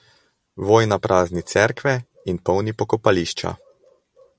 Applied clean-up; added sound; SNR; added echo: none; none; none; none.